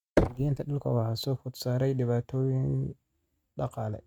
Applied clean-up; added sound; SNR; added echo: neural mask model RNNoise.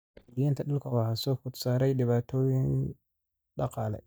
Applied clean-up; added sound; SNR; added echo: neural mask model DeepFilterNet 3.